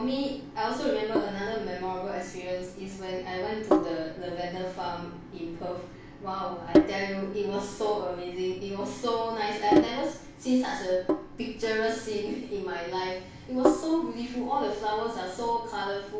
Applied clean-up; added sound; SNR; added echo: none; Sink (filling or washing); 2 dB; reverberation time 0.4 s.